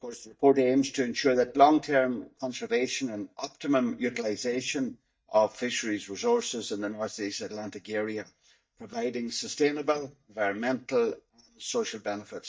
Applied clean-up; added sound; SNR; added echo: neural mask model DeepFilterNet 3.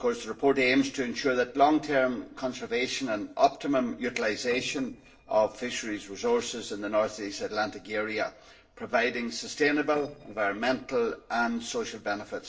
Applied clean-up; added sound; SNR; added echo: neural separator model SepFormer DNS4.